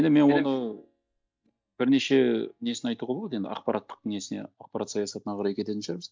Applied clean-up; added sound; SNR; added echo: neural mask model DeepFilterNet 3.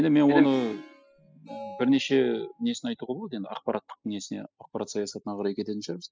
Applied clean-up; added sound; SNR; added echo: classical method spectral subtraction.